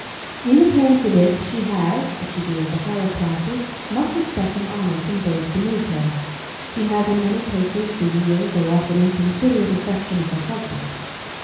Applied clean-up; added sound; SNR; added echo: none; Water; 11 dB; reverberation time 1.1 s.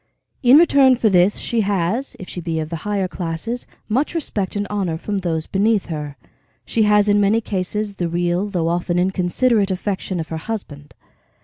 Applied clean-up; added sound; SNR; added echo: none; none; none; none.